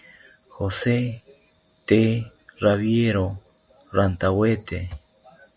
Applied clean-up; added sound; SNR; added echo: none; none; none; none.